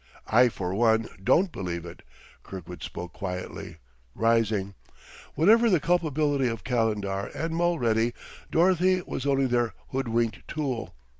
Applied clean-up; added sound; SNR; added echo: none; none; none; none.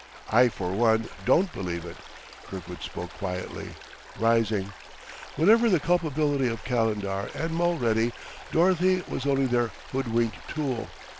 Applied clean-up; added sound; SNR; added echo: none; Stream; 18 dB; none.